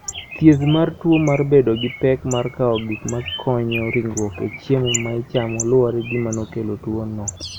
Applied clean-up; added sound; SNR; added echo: none; Bird; 13 dB; none.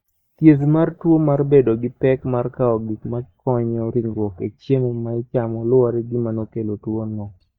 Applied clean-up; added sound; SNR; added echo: neural mask model DeepFilterNet 3.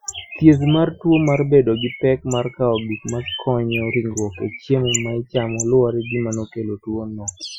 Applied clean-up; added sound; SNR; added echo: classical method Wiener filter.